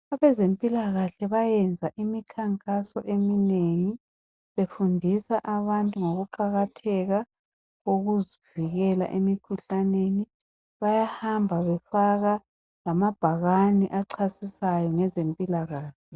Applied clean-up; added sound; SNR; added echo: none; none; none; none.